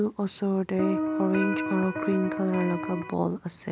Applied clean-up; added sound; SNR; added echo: none; Electric guitar; 2 dB; none.